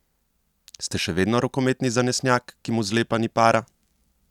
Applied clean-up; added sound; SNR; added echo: none; none; none; none.